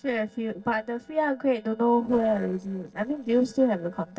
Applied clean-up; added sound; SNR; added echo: neural separator model SepFormer DNS4.